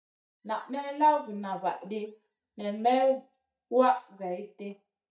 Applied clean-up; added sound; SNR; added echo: neural mask model DeepFilterNet 3.